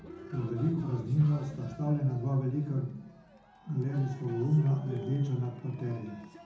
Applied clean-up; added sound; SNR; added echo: none; Cheering; 18 dB; reverberation time 0.6 s.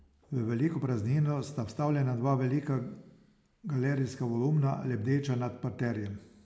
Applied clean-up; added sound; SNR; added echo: none; none; none; none.